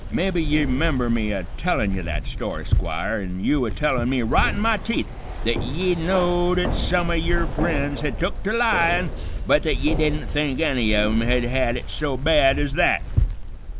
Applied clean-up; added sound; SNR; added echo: none; Keys jangling; 2 dB; none.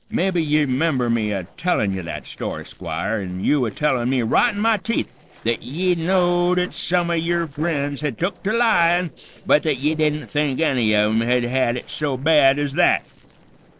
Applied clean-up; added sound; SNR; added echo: neural separator model SepFormer DNS4.